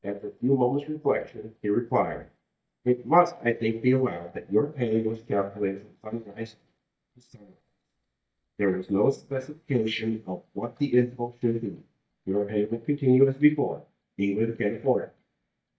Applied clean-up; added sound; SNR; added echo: neural mask model DeepFilterNet 3.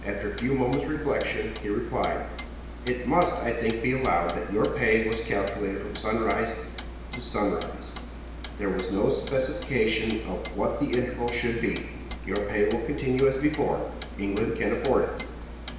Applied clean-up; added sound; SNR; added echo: none; Clock; 10 dB; reverberation time 1.0 s.